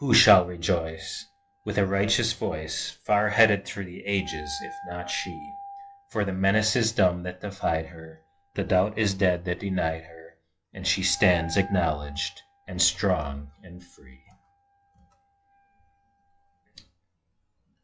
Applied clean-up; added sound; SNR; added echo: classical method log-MMSE.